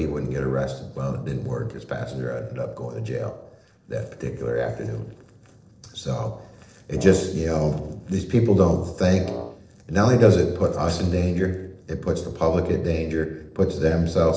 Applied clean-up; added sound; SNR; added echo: neural separator model SepFormer DNS4.